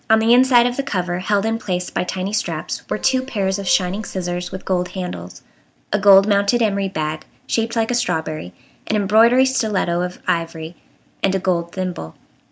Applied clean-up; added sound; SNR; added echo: none; Keyboard (musical); 15 dB; none.